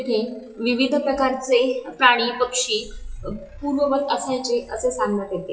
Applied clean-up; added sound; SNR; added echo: classical method WPE with log-MMSE.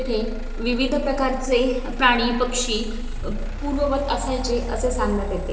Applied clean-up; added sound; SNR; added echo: none; Motor vehicle (road); 4 dB; reverberation time 1.4 s.